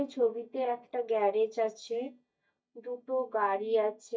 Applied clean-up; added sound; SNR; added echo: neural mask model DeepFilterNet 3.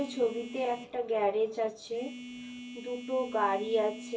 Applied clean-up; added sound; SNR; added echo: none; Telephone; 12 dB; reverberation time 0.2 s.